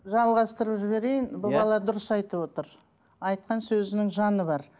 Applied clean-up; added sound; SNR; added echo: none; none; none; none.